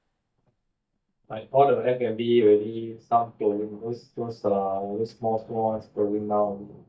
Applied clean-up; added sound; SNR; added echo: neural mask model DeepFilterNet 3.